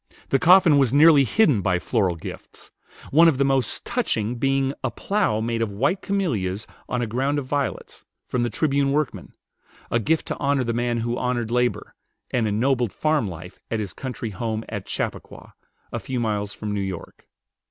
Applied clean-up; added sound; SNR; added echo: none; none; none; none.